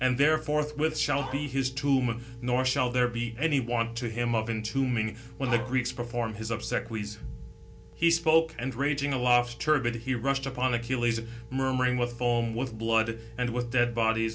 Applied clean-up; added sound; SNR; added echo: none; Dog; 12 dB; none.